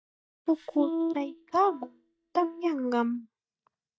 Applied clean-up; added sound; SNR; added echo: neural mask model DeepFilterNet 3.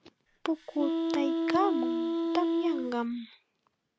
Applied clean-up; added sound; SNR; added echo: none; Wind instrument, woodwind instrument; -3 dB; none.